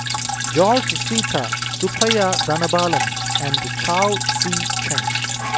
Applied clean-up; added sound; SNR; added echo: none; Drip; 0 dB; none.